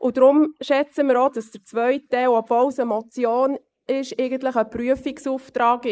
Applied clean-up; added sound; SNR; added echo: neural mask model Resemble Enhance denoiser.